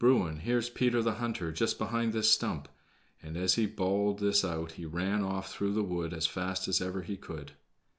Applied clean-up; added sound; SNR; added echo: none; none; none; none.